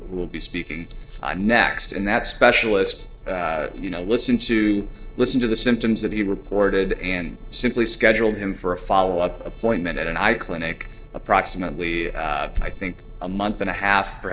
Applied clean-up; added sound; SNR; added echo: neural separator model SepFormer DNS4.